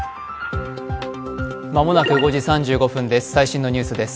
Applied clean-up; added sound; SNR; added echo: none; none; none; none.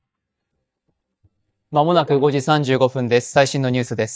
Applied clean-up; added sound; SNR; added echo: neural mask model DeepFilterNet 3.